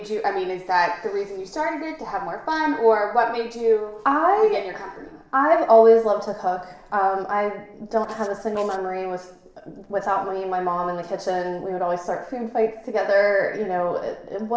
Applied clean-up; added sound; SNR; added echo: neural separator model SepFormer DNS4.